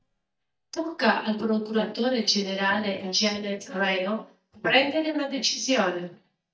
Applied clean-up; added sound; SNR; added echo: neural mask model DeepFilterNet 3.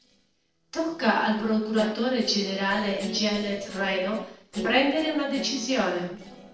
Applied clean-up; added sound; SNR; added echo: neural separator model SepFormer DNS4.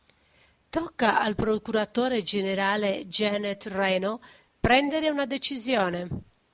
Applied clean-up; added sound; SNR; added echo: none; none; none; none.